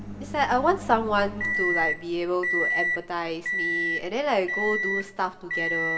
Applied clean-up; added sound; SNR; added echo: none; Microwave oven; 2 dB; reverberation time 1.3 s.